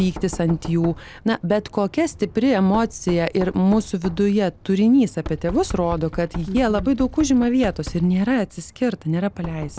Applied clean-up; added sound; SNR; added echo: none; Knock; 15 dB; none.